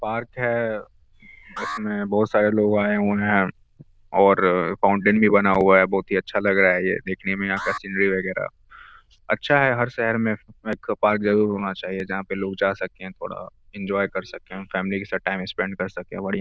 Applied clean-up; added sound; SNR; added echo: neural diffusion model UNIVERSE++.